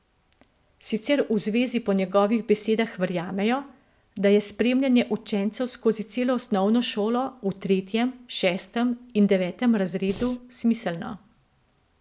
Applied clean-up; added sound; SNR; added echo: none; Breathing; 15 dB; none.